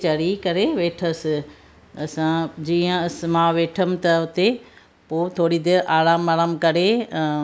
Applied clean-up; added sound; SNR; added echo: none; none; none; none.